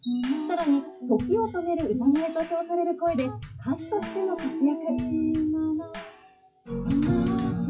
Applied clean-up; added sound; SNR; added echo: classical method WPE with log-MMSE.